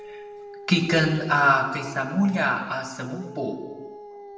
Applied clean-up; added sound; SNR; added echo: none; Dog; 17 dB; reverberation time 1.2 s.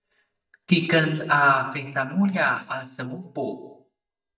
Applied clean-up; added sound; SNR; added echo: neural mask model DeepFilterNet 3.